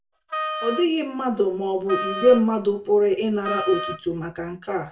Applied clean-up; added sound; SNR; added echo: none; Wind instrument, woodwind instrument; 9 dB; reverberation time 0.2 s.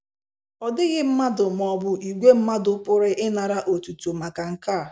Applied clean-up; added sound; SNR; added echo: none; none; none; none.